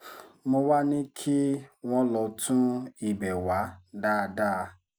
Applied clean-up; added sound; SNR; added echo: none; none; none; none.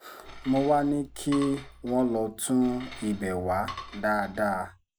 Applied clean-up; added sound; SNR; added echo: none; Cutlery, silverware / Dishes, pots, and pans; 16 dB; none.